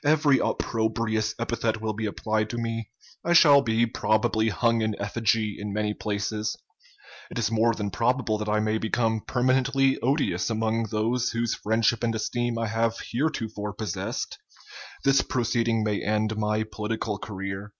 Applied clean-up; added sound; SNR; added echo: none; none; none; none.